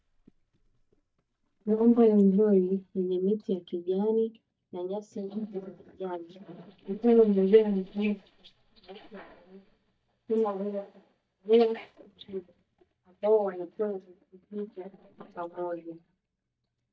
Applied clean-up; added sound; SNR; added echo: neural mask model DeepFilterNet 3.